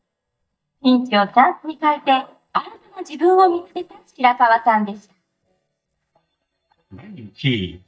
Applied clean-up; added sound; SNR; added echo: neural mask model DeepFilterNet 3.